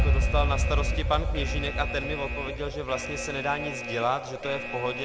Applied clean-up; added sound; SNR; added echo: none; Alarm; -3 dB; none.